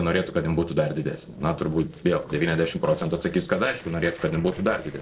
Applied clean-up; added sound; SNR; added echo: neural separator model SepFormer DNS4.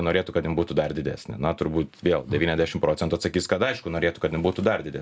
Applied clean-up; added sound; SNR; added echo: none; none; none; none.